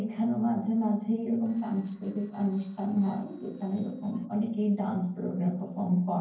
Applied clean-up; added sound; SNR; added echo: neural separator model SepFormer DNS4.